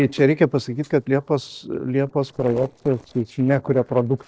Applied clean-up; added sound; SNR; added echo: neural separator model SepFormer DNS4.